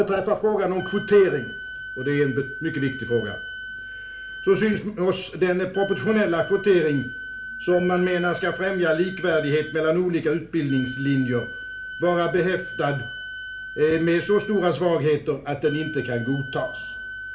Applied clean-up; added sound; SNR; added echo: none; Wind instrument, woodwind instrument; 12 dB; reverberation time 0.3 s.